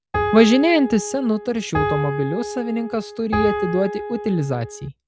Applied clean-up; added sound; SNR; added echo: none; Piano; 6 dB; none.